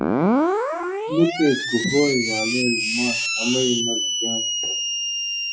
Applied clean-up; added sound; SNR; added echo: classical method WPE with log-MMSE.